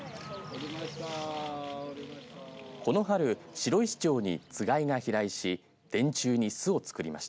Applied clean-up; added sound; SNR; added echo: none; none; none; none.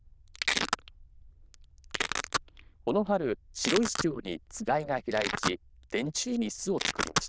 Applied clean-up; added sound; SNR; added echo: neural diffusion model UNIVERSE++.